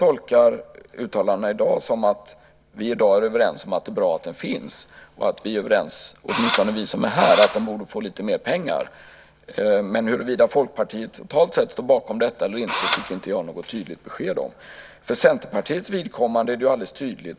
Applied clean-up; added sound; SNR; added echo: none; Engine / Drill; 1 dB; none.